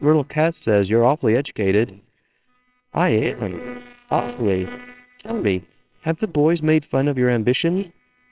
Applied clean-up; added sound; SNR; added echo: neural separator model SepFormer WHAMR!.